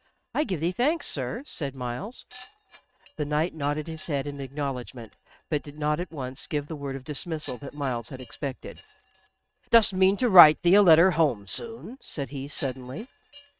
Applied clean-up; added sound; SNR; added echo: neural mask model RNNoise.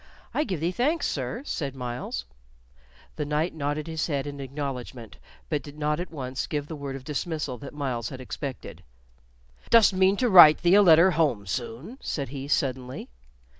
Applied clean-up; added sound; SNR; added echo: none; none; none; none.